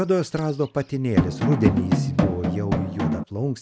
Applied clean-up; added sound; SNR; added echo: none; Drum; -3 dB; none.